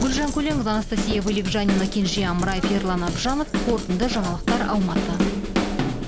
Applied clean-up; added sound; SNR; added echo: none; Drum / Drum kit + Coin (dropping); 1 dB; none.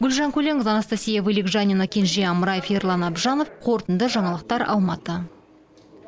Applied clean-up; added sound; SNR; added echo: none; none; none; none.